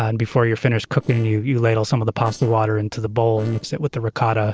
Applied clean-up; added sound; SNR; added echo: neural separator model SepFormer DNS4.